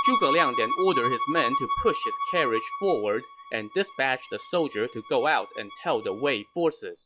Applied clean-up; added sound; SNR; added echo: classical method log-MMSE.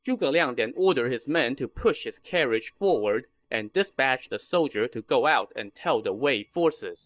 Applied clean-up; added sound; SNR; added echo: neural mask model DeepFilterNet 3.